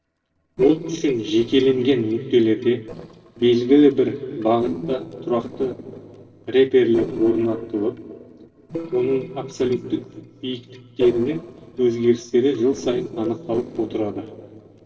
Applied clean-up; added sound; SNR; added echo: neural separator model SepFormer DNS4.